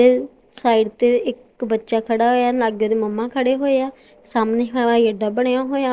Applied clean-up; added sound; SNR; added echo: neural separator model SepFormer DNS4.